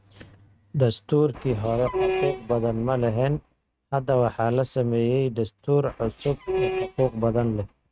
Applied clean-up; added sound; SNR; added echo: neural mask model RNNoise.